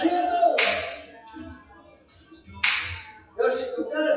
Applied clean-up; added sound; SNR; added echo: classical method WPE with log-MMSE.